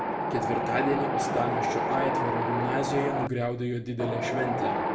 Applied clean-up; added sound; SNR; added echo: none; Wind; -2 dB; reverberation time 0.6 s.